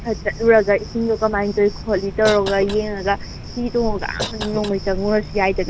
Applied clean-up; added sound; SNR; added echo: none; Cough + Cricket; 9 dB; none.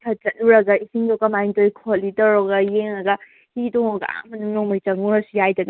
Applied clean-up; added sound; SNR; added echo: none; none; none; none.